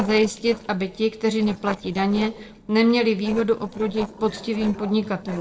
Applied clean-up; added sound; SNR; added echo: neural separator model SepFormer DNS4.